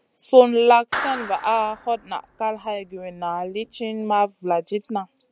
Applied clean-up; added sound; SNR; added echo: none; Clapping; 14 dB; none.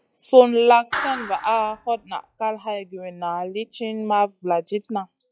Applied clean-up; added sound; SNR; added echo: classical method log-MMSE.